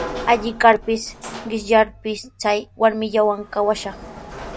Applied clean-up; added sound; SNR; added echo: none; Sliding door / Slam; 15 dB; none.